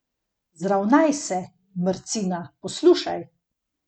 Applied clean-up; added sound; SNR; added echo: none; none; none; none.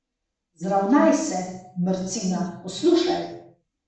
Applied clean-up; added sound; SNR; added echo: none; none; none; reverberation time 0.7 s.